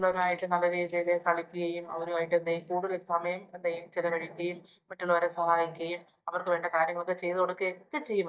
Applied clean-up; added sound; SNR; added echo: neural mask model DeepFilterNet 3.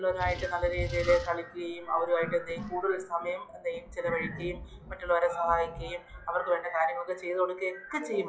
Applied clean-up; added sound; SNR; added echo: classical method WPE with log-MMSE.